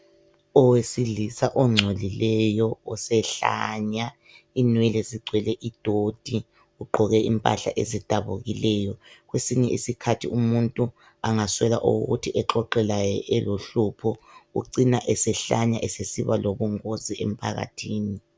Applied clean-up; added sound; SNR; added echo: none; none; none; none.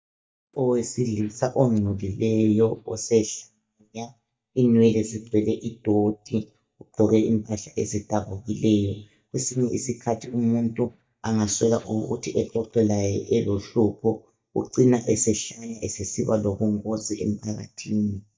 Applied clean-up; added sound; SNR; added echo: neural mask model DeepFilterNet 3.